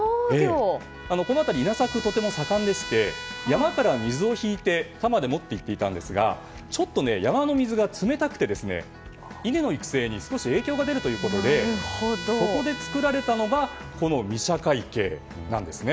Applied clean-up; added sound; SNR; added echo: none; Trumpet; 15 dB; none.